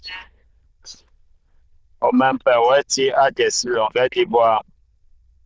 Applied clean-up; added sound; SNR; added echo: neural diffusion model UNIVERSE++.